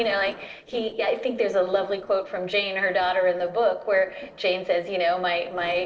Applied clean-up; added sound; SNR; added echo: neural separator model SepFormer DNS4.